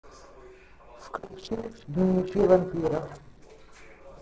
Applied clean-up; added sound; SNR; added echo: neural separator model SepFormer DNS4.